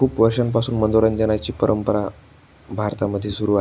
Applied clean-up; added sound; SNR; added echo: none; none; none; none.